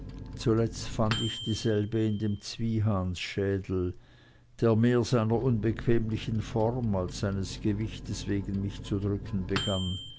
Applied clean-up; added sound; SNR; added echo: none; Microwave oven; 12 dB; none.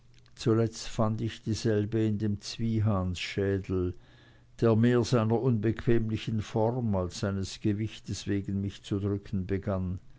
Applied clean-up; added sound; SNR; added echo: none; none; none; none.